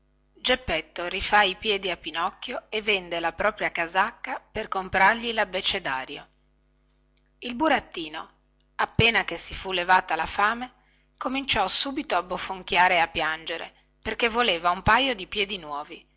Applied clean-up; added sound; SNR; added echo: none; none; none; none.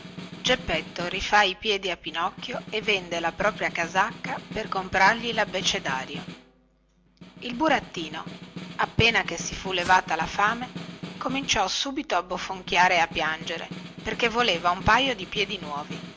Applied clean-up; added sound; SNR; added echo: none; Snare drum + Walk, footsteps; 14 dB; none.